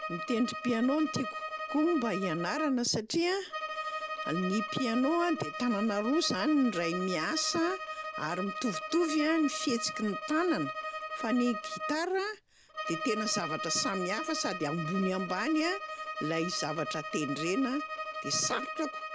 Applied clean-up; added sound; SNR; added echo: none; Bowed string instrument; 7 dB; none.